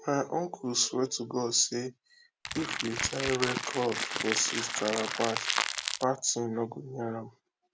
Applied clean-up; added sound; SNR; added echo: none; Crackle; 2 dB; none.